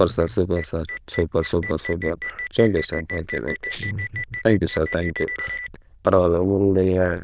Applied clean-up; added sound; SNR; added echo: neural diffusion model UNIVERSE++.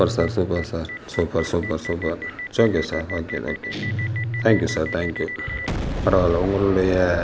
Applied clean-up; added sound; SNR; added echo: none; Guitar + Boom; 6 dB; none.